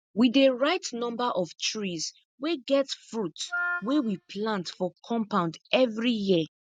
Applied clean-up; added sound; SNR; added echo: neural mask model DeepFilterNet 3.